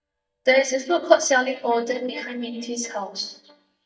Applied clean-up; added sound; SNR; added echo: neural mask model DeepFilterNet 3.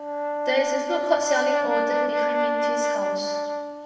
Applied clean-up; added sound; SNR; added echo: none; Brass instrument; -4 dB; reverberation time 1.1 s.